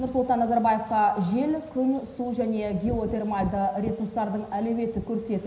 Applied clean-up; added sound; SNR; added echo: none; Wind / Rain; 16 dB; reverberation time 0.9 s.